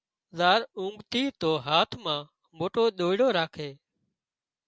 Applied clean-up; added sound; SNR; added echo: none; none; none; none.